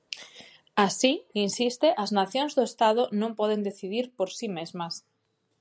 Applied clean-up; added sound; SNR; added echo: none; none; none; none.